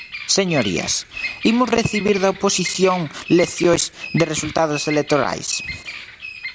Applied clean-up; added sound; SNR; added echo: none; Bird vocalization, bird call, bird song; 12 dB; none.